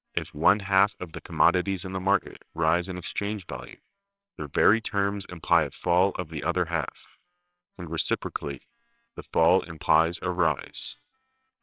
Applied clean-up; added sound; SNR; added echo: neural separator model SepFormer WHAMR!.